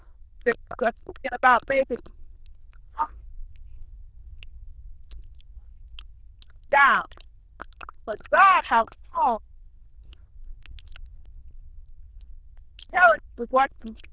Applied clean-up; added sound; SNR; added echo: neural diffusion model UNIVERSE++.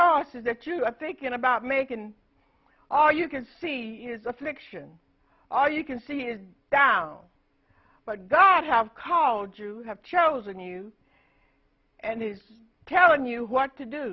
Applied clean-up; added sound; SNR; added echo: none; none; none; none.